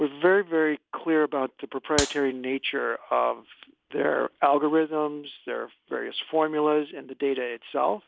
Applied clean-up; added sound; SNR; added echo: none; Clapping; 6 dB; none.